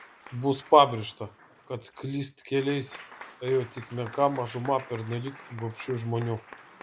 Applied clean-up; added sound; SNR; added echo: none; Applause / Crowd; 19 dB; none.